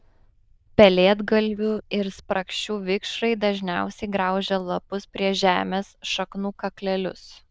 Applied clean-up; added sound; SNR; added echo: neural diffusion model UNIVERSE++.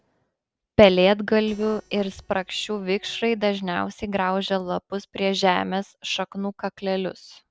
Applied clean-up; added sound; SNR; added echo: neural separator model SepFormer DNS4.